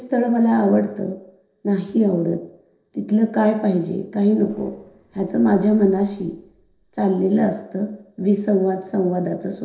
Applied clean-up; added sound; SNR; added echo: neural separator model SepFormer DNS4.